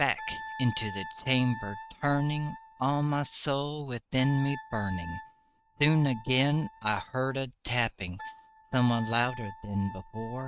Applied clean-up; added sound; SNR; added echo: neural mask model RNNoise.